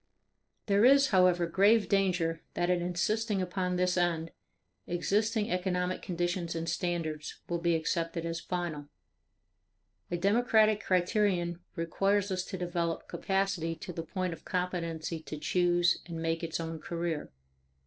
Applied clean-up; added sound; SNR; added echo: neural separator model SepFormer DNS4.